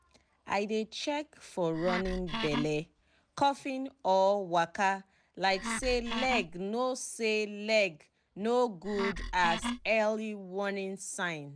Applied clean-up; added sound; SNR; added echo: none; Wood; 5 dB; none.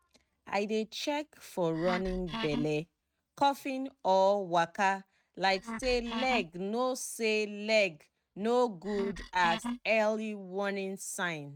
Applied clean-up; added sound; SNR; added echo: neural mask model RNNoise.